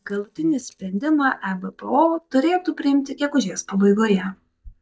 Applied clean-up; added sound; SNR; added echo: neural mask model DeepFilterNet 3.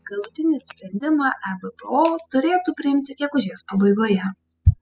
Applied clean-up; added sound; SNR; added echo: classical method spectral subtraction.